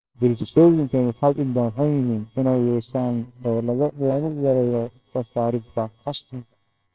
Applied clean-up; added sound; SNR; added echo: neural separator model SepFormer WHAMR!.